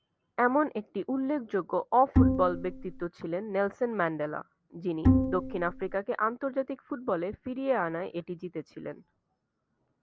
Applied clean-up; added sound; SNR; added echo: none; Bowed string instrument; -5 dB; none.